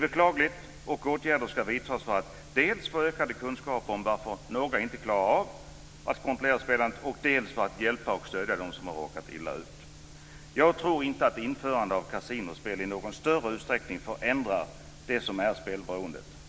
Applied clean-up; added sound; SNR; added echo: none; none; none; none.